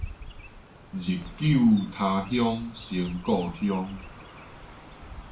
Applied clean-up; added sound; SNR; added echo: none; Chirp, tweet; 15 dB; reverberation time 0.3 s.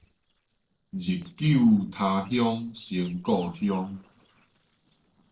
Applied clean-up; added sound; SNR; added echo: neural separator model SepFormer DNS4.